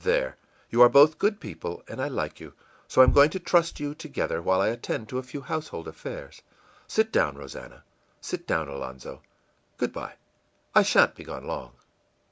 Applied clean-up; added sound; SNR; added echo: none; none; none; none.